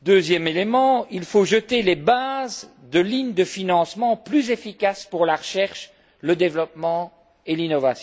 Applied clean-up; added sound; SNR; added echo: none; none; none; none.